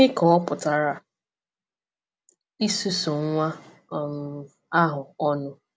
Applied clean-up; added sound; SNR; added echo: none; none; none; none.